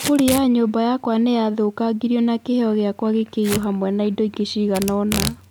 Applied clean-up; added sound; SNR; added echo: none; Packing tape, duct tape / Tearing; 13 dB; none.